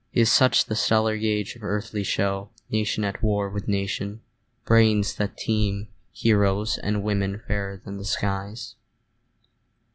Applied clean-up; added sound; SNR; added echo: none; none; none; none.